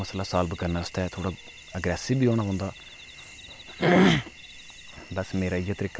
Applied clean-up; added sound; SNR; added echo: none; none; none; none.